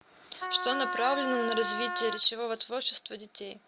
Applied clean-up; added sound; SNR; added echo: none; Wind instrument, woodwind instrument; 4 dB; none.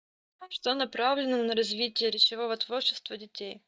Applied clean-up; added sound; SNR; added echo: neural mask model DeepFilterNet 3.